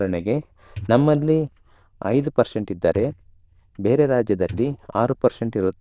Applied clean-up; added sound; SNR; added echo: neural diffusion model UNIVERSE++.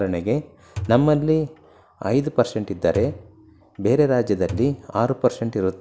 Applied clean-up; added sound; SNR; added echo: none; Thump, thud; 14 dB; none.